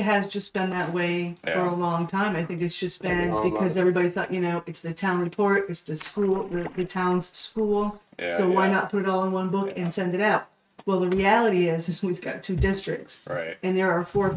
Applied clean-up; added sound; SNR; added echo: neural mask model RNNoise.